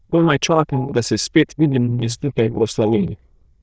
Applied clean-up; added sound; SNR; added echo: neural diffusion model UNIVERSE++.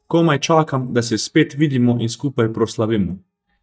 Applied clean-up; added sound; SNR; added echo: neural mask model DeepFilterNet 3.